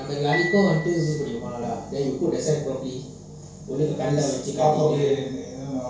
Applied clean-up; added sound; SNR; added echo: none; Marimba, xylophone; 13 dB; reverberation time 0.2 s.